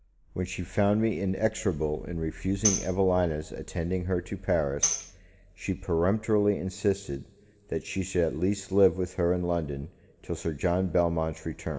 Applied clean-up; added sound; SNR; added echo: none; Tambourine; 6 dB; reverberation time 1.4 s.